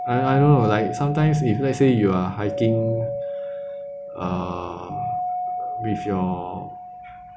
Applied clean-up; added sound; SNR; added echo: none; Doorbell; 7 dB; none.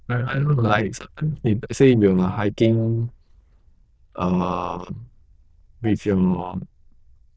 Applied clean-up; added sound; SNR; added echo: neural diffusion model UNIVERSE++.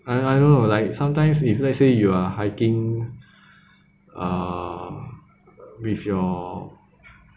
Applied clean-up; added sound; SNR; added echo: none; none; none; none.